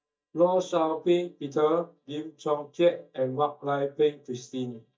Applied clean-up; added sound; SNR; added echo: neural mask model DeepFilterNet 3.